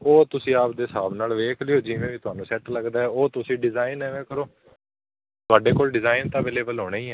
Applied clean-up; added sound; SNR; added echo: none; none; none; none.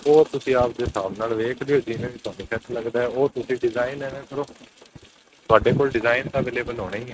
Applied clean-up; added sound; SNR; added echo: neural mask model RNNoise.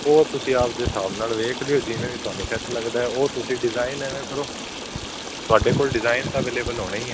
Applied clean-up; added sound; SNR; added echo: none; Stream; 8 dB; none.